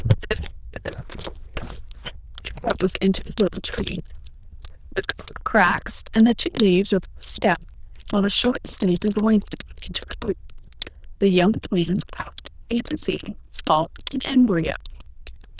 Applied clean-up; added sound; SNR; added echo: neural diffusion model UNIVERSE++.